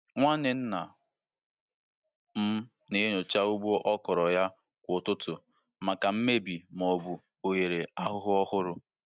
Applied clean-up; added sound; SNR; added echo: none; none; none; none.